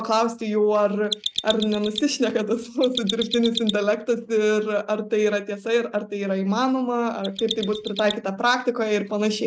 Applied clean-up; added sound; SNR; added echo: neural mask model RNNoise.